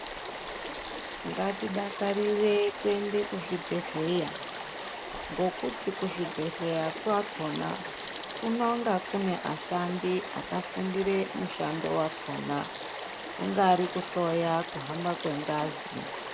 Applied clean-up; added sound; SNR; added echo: none; Stream / Frog; 6 dB; none.